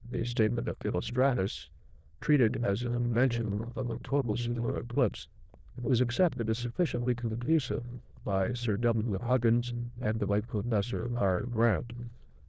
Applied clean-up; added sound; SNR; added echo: neural diffusion model UNIVERSE++.